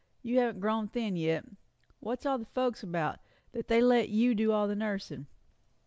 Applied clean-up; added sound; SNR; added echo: none; none; none; none.